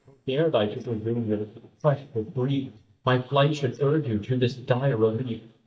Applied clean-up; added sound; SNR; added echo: neural mask model DeepFilterNet 3.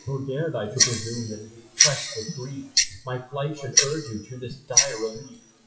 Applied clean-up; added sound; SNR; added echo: classical method WPE with log-MMSE.